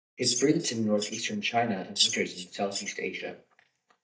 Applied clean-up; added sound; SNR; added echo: neural mask model DeepFilterNet 3.